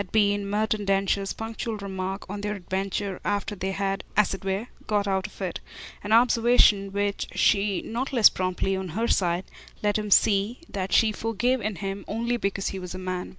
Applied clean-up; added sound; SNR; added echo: none; none; none; none.